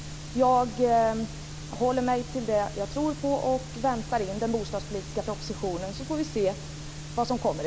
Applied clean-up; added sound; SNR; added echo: none; none; none; none.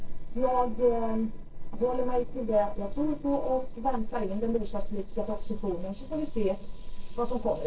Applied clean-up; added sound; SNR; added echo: neural separator model SepFormer DNS4.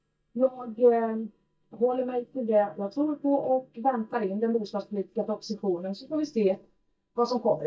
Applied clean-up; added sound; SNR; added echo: neural mask model DeepFilterNet 3.